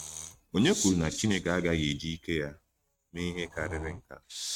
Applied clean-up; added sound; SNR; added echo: neural mask model RNNoise.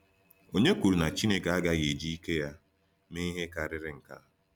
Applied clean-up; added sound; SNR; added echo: none; none; none; none.